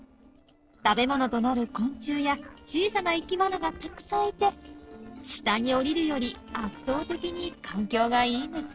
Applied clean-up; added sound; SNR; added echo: neural separator model SepFormer DNS4.